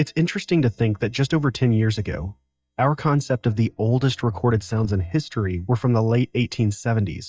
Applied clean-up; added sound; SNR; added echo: neural mask model DeepFilterNet 3.